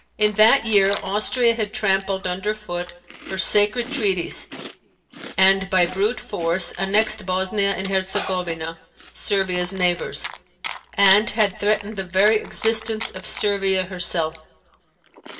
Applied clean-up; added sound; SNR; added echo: none; Chewing, mastication; 14 dB; reverberation time 0.7 s.